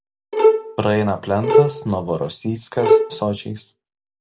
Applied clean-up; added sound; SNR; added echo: none; Bowed string instrument; -4 dB; none.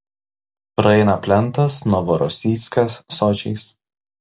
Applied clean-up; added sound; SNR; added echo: none; none; none; none.